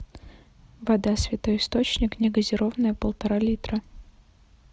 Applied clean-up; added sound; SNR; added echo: none; none; none; none.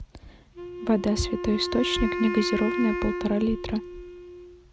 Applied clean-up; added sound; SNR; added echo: none; Wind instrument, woodwind instrument; 5 dB; none.